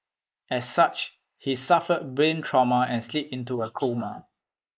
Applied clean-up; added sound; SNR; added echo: neural mask model Resemble Enhance denoiser.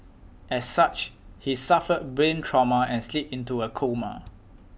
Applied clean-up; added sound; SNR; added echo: none; none; none; none.